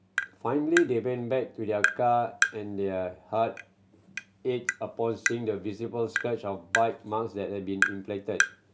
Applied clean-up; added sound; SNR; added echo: none; Tap; 4 dB; none.